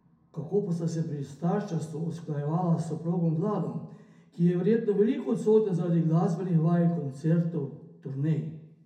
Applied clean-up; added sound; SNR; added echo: none; none; none; reverberation time 0.3 s.